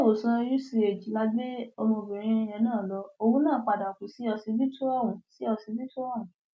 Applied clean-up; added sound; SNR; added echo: none; none; none; none.